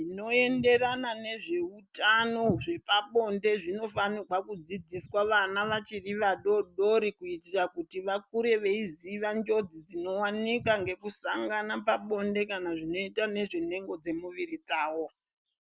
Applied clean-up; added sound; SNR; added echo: none; none; none; none.